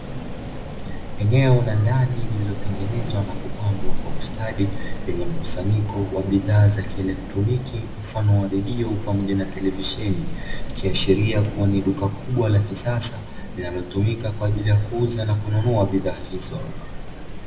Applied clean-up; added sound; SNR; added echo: none; Rain; 4 dB; reverberation time 0.6 s.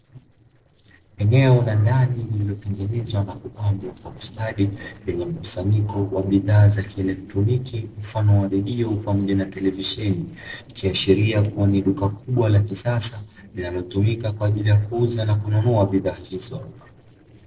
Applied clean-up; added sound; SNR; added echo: neural separator model SepFormer DNS4.